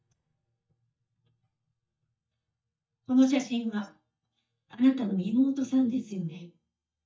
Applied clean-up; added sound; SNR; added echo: neural mask model DeepFilterNet 3.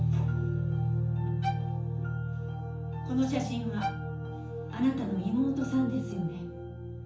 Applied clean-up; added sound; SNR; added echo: none; Bowed string instrument; 10 dB; reverberation time 0.7 s.